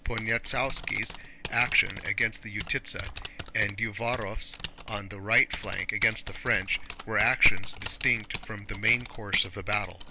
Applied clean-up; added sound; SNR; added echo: none; Typing; 13 dB; none.